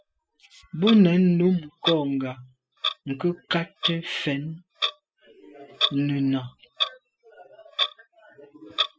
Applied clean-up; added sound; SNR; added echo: classical method spectral subtraction.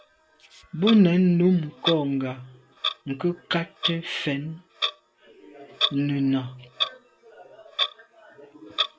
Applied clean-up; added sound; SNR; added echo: none; Clock; 8 dB; none.